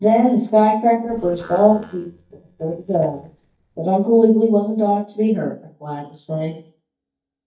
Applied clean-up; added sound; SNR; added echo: neural mask model DeepFilterNet 3.